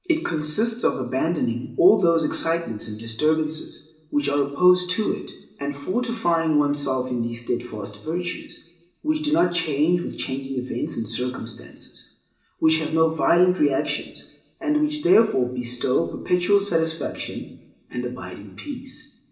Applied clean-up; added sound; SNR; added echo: none; none; none; reverberation time 0.9 s.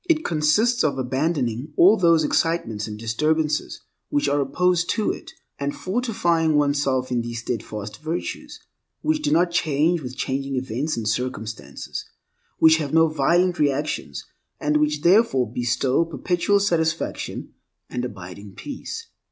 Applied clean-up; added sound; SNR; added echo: none; none; none; none.